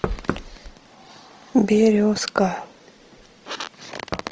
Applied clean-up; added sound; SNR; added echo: none; Knock; 12 dB; none.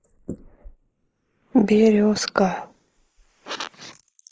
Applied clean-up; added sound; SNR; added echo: neural mask model Resemble Enhance denoiser.